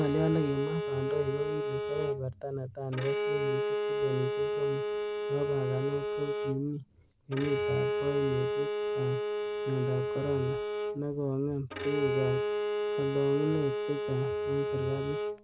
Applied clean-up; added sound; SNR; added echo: none; Bowed string instrument; -2 dB; none.